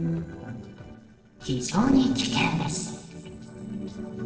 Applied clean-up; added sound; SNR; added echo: neural separator model SepFormer DNS4.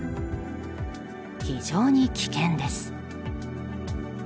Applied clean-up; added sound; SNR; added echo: none; none; none; none.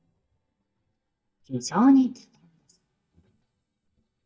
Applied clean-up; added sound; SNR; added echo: neural mask model DeepFilterNet 3.